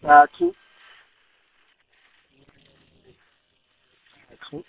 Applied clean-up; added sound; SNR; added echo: neural separator model SepFormer WHAM!.